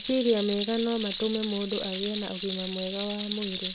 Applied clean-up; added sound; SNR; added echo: none; Rattle; -2 dB; none.